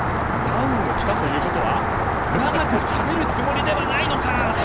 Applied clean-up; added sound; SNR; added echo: none; Rain; -4 dB; none.